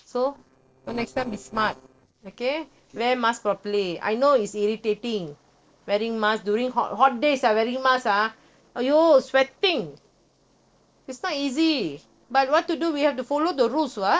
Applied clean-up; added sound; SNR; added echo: neural separator model SepFormer DNS4.